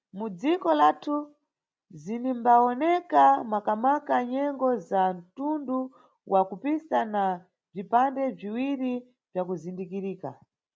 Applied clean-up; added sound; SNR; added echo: none; none; none; none.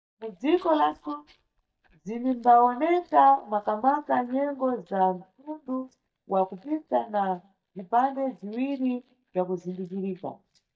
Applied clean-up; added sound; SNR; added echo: neural mask model DeepFilterNet 3.